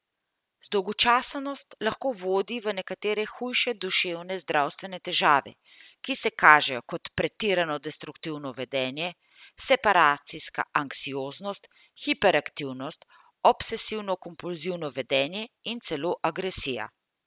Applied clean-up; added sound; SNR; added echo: none; none; none; none.